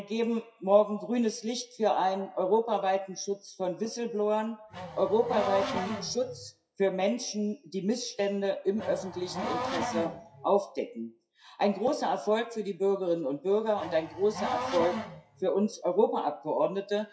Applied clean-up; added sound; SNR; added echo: classical method WPE with log-MMSE.